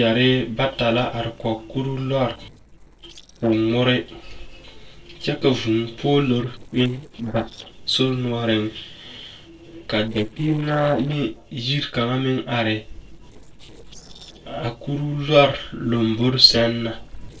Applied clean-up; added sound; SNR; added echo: neural separator model SepFormer DNS4.